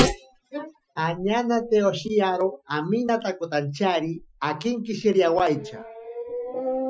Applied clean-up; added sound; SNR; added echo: classical method Wiener filter.